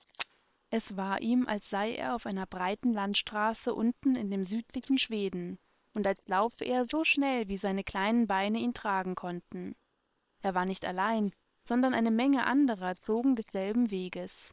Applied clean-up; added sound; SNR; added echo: neural separator model SepFormer WHAM!.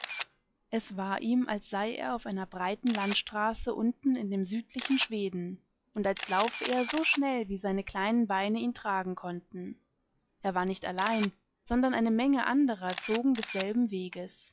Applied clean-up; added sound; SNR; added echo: classical method log-MMSE.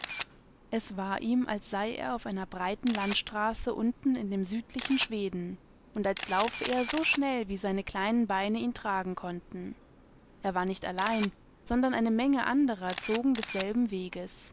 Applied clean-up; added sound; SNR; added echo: none; Camera; 14 dB; none.